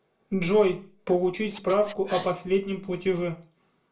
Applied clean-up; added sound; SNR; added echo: none; Scratching (performance technique); 19 dB; reverberation time 0.2 s.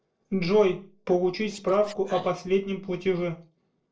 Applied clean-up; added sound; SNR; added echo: neural separator model SepFormer DNS4.